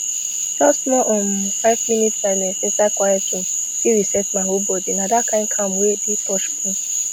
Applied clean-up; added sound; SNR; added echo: none; Cricket / Frog; 2 dB; none.